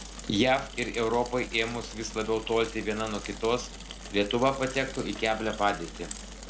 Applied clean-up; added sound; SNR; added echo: none; Mechanisms / Bicycle; 12 dB; none.